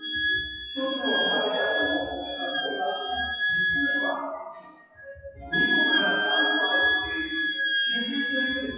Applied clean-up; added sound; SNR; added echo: classical method WPE with log-MMSE.